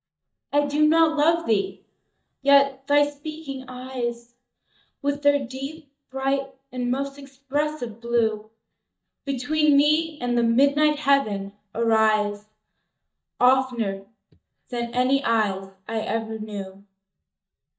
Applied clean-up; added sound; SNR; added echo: neural mask model DeepFilterNet 3.